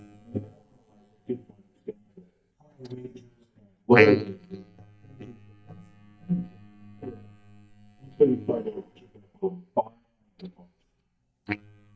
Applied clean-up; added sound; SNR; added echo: neural mask model DeepFilterNet 3.